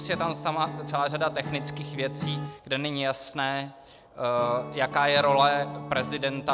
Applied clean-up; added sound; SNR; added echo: none; Acoustic guitar / Strum; 10 dB; none.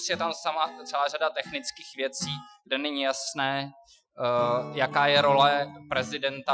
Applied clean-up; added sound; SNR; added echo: classical method Wiener filter.